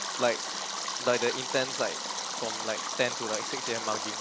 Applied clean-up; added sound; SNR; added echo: none; Stream; 2 dB; none.